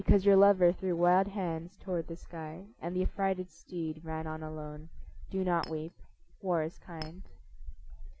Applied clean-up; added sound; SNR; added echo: none; Chink, clink; 19 dB; none.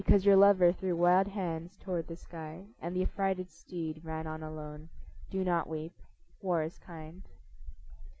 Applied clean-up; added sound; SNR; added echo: none; none; none; none.